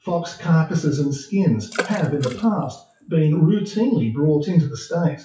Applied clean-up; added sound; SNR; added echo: classical method WPE with log-MMSE.